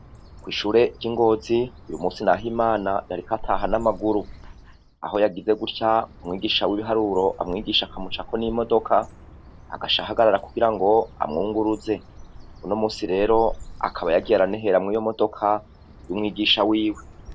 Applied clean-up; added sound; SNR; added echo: none; Bird; 16 dB; none.